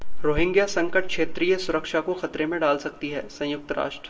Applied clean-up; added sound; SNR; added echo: none; none; none; reverberation time 0.8 s.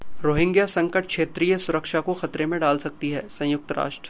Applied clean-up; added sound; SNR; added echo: none; none; none; none.